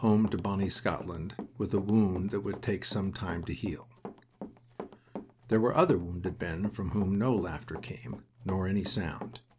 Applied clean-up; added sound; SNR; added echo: none; Run; 15 dB; none.